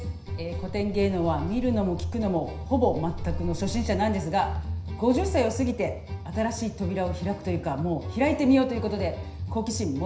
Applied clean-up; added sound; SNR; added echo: none; Boat, Water vehicle; 13 dB; reverberation time 0.5 s.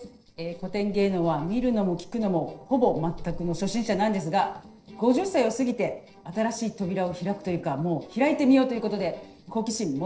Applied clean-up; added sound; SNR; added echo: neural separator model SepFormer DNS4.